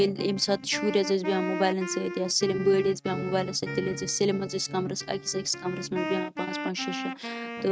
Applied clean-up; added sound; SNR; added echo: neural mask model RNNoise.